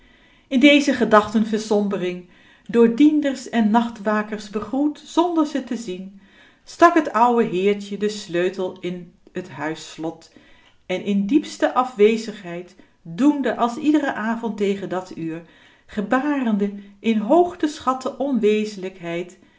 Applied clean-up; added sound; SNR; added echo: none; none; none; none.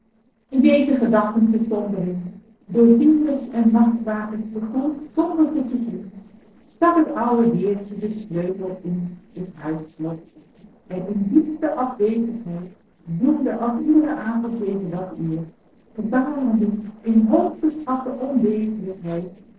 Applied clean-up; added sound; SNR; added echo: neural separator model SepFormer DNS4.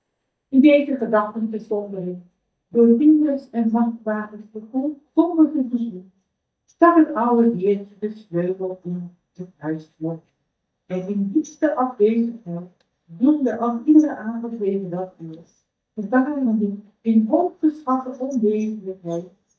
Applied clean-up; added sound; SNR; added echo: neural mask model DeepFilterNet 3.